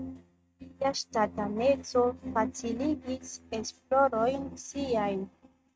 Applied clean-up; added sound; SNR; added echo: neural mask model RNNoise.